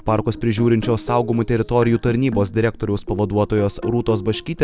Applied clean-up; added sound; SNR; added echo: none; none; none; none.